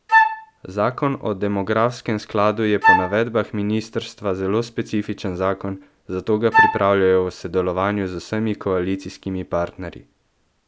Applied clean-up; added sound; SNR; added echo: none; Wind instrument, woodwind instrument; -4 dB; none.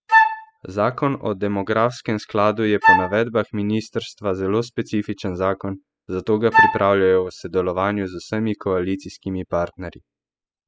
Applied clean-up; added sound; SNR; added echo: classical method spectral subtraction.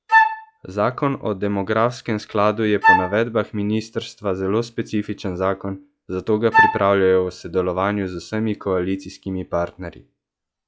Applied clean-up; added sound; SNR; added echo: classical method log-MMSE.